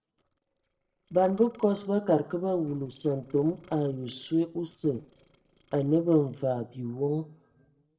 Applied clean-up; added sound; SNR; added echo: neural separator model SepFormer DNS4.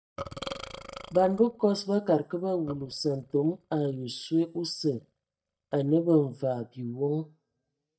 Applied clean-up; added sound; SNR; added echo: neural mask model DeepFilterNet 3.